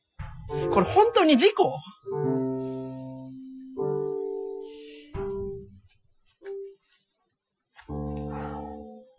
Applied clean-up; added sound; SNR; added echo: classical method Wiener filter.